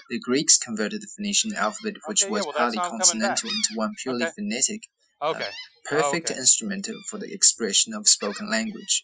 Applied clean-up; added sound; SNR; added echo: classical method Wiener filter.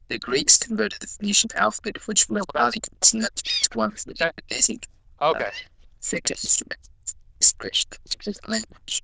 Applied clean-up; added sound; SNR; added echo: neural diffusion model UNIVERSE++.